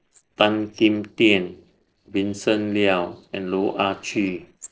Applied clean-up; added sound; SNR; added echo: neural separator model SepFormer DNS4.